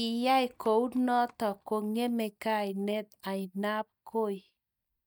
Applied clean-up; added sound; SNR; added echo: neural mask model DeepFilterNet 3.